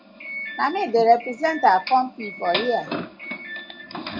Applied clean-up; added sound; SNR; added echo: none; Doorbell; 9 dB; none.